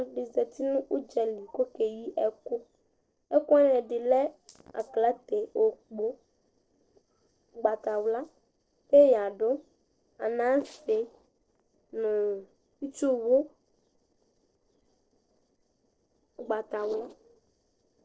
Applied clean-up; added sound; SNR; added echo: neural separator model SepFormer DNS4.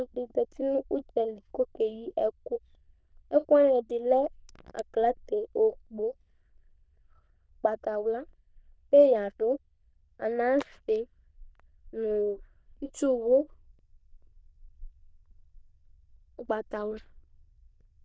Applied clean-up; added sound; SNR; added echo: neural diffusion model UNIVERSE++.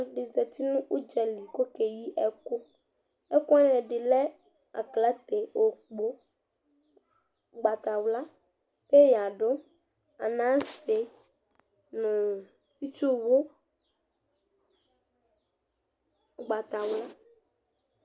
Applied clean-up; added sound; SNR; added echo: none; none; none; none.